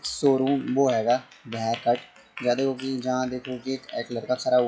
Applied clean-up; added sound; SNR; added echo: classical method log-MMSE.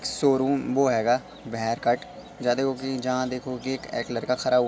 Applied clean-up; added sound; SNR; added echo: none; none; none; none.